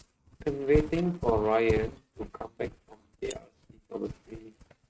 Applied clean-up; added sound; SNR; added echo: neural mask model RNNoise.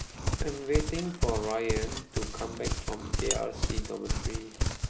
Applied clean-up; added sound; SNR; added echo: none; Livestock, farm animals, working animals; -3 dB; none.